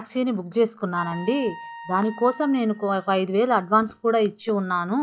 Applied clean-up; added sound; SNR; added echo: classical method log-MMSE.